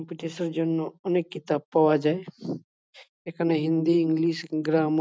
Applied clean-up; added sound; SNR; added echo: none; none; none; none.